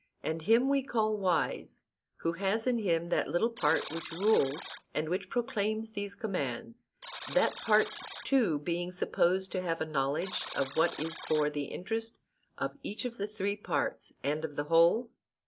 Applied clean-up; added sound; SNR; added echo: none; Alarm; 16 dB; none.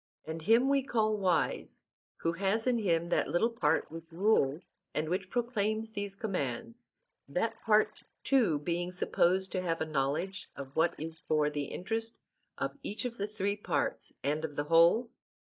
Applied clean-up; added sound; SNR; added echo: neural mask model DeepFilterNet 3.